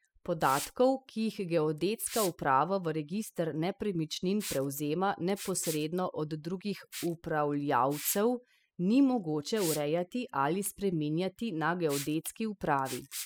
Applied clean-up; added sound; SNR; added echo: classical method spectral subtraction.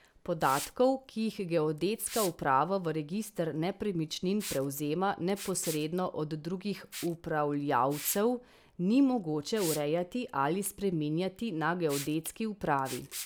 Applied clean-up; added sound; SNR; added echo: none; Liquid; 16 dB; none.